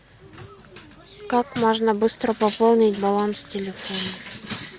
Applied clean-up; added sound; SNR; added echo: none; none; none; none.